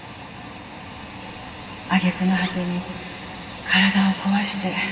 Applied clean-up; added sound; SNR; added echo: none; Zipper (clothing); 20 dB; reverberation time 2.4 s.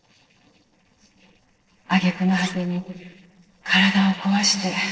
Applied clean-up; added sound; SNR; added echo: neural separator model SepFormer DNS4.